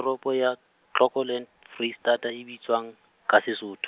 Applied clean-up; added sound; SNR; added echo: none; none; none; none.